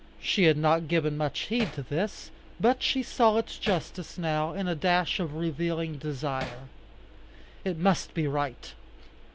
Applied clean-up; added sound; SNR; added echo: none; Hammer; 12 dB; none.